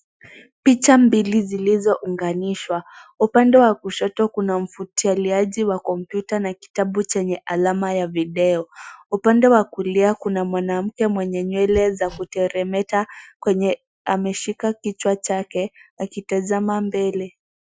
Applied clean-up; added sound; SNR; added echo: classical method Wiener filter.